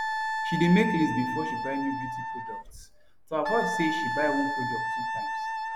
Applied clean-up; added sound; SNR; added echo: none; Wind instrument, woodwind instrument; 2 dB; none.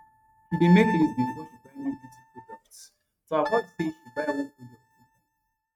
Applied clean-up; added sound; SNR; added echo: neural mask model RNNoise.